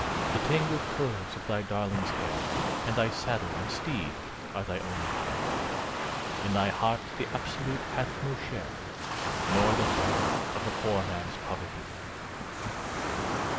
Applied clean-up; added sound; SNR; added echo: none; Waves, surf; -1 dB; none.